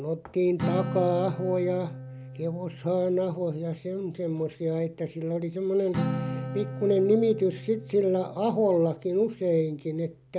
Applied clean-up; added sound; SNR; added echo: none; Acoustic guitar; 10 dB; none.